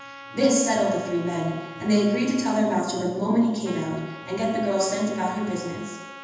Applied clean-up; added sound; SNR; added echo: none; Trumpet; 17 dB; reverberation time 1.1 s.